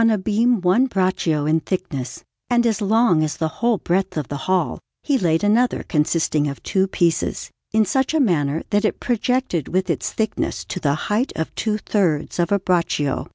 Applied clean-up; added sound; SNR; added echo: none; none; none; none.